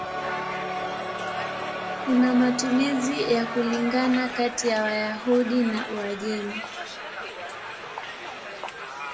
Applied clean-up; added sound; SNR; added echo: none; Crowd; 6 dB; reverberation time 1.7 s.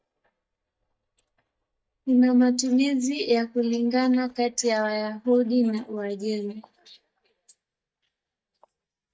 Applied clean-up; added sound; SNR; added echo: neural mask model DeepFilterNet 3.